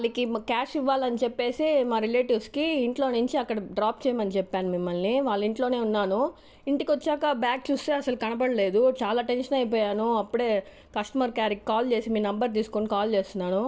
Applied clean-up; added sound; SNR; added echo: none; none; none; none.